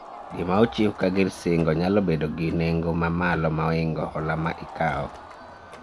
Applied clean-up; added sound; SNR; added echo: none; Crowd; 18 dB; none.